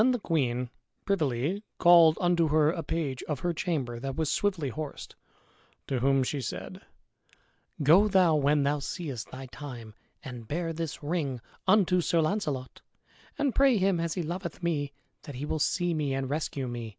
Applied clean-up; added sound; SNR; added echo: none; none; none; none.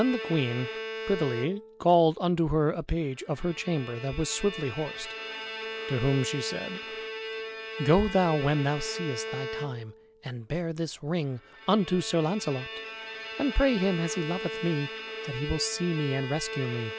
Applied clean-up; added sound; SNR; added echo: none; Bowed string instrument; 9 dB; none.